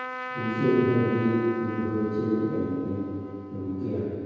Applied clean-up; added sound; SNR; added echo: none; Trumpet; 11 dB; reverberation time 2.2 s.